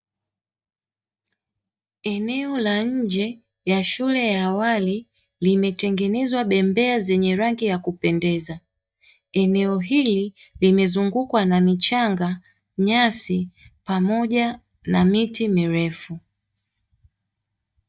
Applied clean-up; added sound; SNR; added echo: neural mask model DeepFilterNet 3.